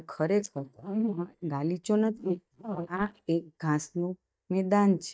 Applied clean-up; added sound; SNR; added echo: neural mask model DeepFilterNet 3.